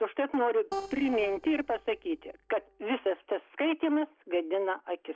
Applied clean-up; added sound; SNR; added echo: neural separator model SepFormer DNS4.